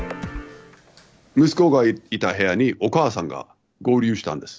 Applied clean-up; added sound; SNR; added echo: none; none; none; none.